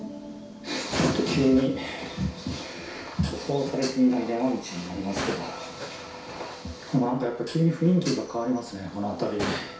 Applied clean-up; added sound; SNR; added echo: none; Dishes, pots, and pans; 12 dB; reverberation time 0.6 s.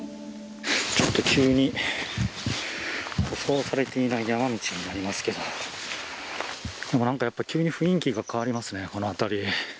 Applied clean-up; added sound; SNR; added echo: none; none; none; none.